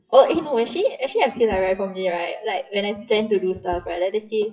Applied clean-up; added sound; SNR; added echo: classical method WPE with log-MMSE.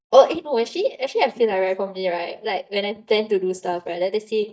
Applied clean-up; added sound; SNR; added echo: neural mask model DeepFilterNet 3.